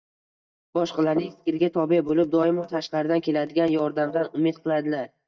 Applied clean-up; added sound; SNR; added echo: neural mask model DeepFilterNet 3.